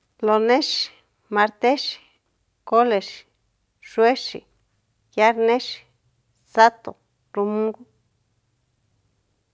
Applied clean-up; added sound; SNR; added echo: none; none; none; none.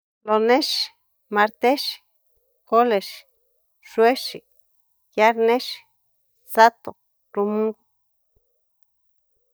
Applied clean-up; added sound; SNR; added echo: neural mask model DeepFilterNet 3.